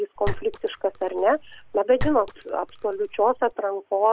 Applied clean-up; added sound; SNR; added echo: none; Chink, clink; 8 dB; none.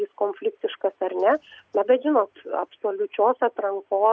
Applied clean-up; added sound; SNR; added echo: none; none; none; none.